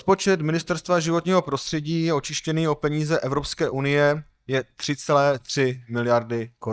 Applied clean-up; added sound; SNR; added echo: neural mask model DeepFilterNet 3.